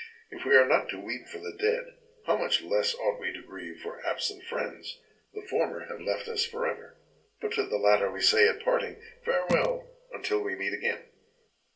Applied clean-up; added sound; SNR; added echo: none; Telephone; 10 dB; reverberation time 0.2 s.